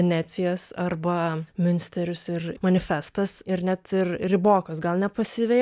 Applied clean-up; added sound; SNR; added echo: none; none; none; none.